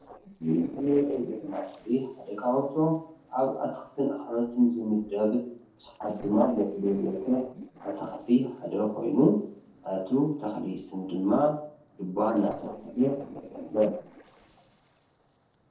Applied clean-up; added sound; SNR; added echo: neural separator model SepFormer DNS4.